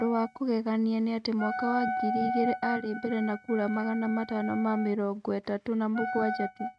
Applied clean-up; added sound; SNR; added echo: neural mask model RNNoise.